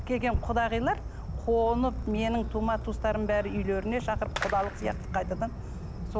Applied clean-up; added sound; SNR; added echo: none; Fireworks; 5 dB; none.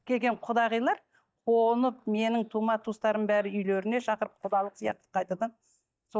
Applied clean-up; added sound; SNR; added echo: neural mask model DeepFilterNet 3.